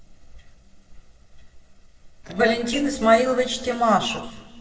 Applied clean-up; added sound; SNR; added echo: neural separator model SepFormer DNS4.